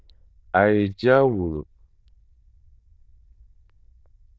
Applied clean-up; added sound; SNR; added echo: neural diffusion model UNIVERSE++.